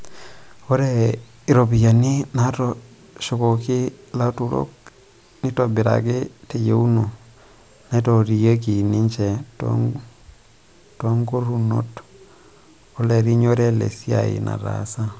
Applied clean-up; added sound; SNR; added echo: none; none; none; none.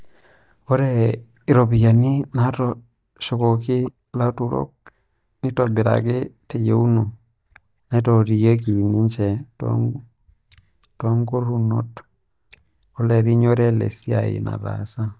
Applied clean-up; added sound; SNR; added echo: neural mask model DeepFilterNet 3.